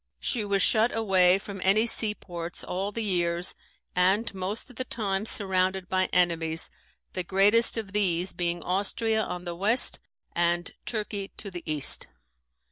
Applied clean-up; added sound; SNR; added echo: none; none; none; none.